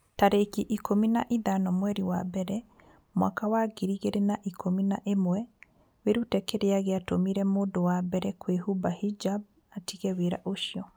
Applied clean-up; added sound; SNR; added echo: none; none; none; none.